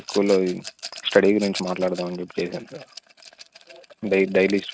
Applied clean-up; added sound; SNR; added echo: neural mask model RNNoise.